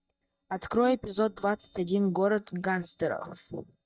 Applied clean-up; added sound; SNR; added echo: neural mask model DeepFilterNet 3.